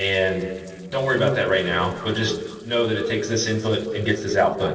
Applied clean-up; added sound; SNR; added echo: neural separator model SepFormer DNS4.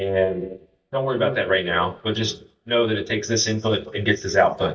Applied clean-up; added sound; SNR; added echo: neural mask model DeepFilterNet 3.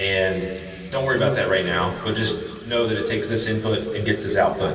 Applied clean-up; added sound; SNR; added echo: none; Sink (filling or washing) / Water tap, faucet; 19 dB; reverberation time 2.6 s.